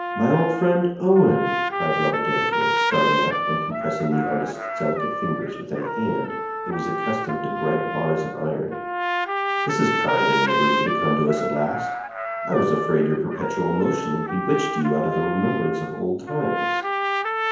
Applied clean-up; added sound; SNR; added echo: none; Trumpet; 2 dB; reverberation time 0.9 s.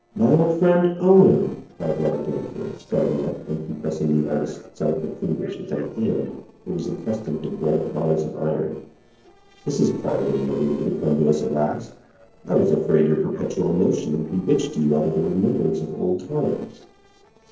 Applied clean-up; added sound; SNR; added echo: neural separator model SepFormer DNS4.